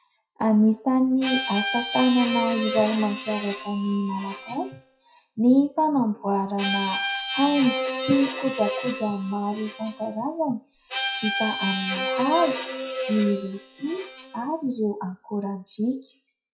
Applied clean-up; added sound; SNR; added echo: classical method WPE with log-MMSE.